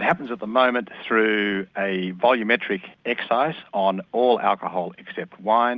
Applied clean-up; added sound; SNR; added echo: none; none; none; none.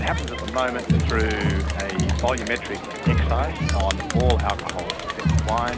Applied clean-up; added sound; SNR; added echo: none; Crowd; -4 dB; none.